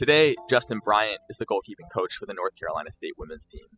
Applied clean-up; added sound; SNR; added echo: classical method spectral subtraction.